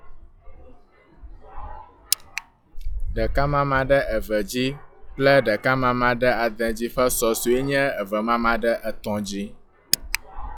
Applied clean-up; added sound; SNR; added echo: classical method log-MMSE.